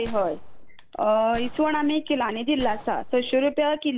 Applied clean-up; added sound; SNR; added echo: none; Gunshot, gunfire; 11 dB; none.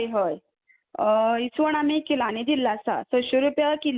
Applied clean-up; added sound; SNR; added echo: none; none; none; none.